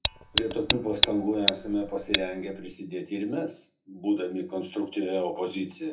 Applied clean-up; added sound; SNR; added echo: none; Tick; -1 dB; reverberation time 0.3 s.